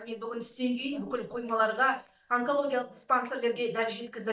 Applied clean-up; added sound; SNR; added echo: neural mask model DeepFilterNet 3.